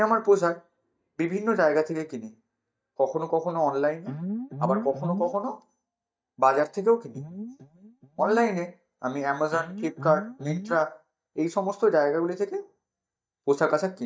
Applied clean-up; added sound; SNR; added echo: neural mask model DeepFilterNet 3.